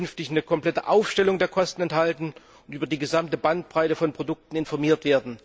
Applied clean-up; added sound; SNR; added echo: none; none; none; none.